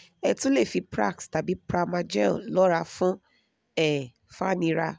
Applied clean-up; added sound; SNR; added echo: none; none; none; none.